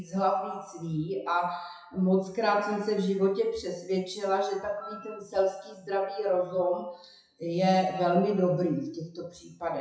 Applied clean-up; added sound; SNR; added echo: classical method WPE with log-MMSE.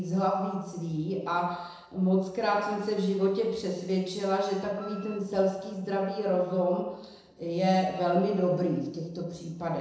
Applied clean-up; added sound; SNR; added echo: neural separator model SepFormer DNS4.